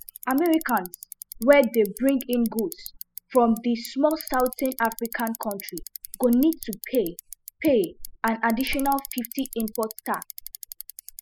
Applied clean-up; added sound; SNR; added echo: classical method spectral subtraction.